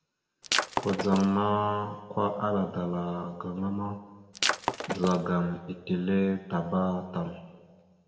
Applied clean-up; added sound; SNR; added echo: none; Shatter; 2 dB; reverberation time 1.4 s.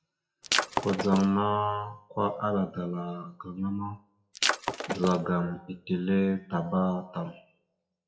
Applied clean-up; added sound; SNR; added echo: classical method WPE with log-MMSE.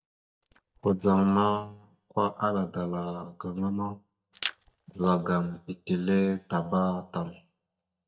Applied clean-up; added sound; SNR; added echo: neural mask model DeepFilterNet 3.